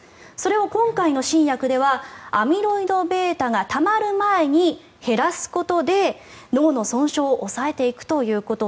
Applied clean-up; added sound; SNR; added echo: none; none; none; none.